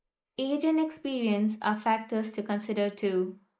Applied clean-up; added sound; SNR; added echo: neural mask model Resemble Enhance denoiser.